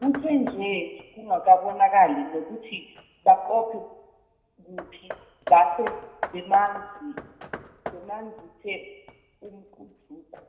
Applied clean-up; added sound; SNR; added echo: none; Hammer; 17 dB; reverberation time 0.9 s.